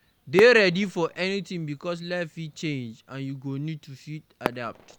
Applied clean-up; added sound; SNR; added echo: none; Fireworks; 14 dB; none.